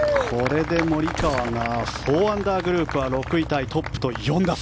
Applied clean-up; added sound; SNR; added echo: none; Gunshot, gunfire; 17 dB; none.